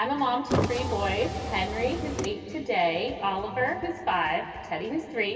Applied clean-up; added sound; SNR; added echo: none; Car; 2 dB; reverberation time 2.9 s.